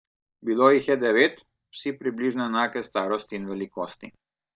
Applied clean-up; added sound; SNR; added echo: neural mask model DeepFilterNet 3.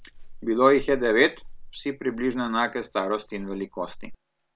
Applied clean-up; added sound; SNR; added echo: none; Chink, clink; 16 dB; none.